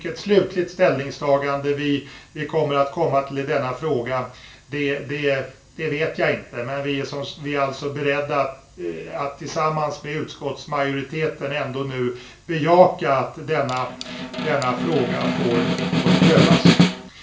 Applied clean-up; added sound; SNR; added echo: none; Snare drum; -3 dB; reverberation time 0.3 s.